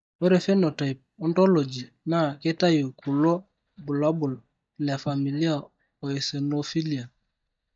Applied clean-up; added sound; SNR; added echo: neural mask model DeepFilterNet 3.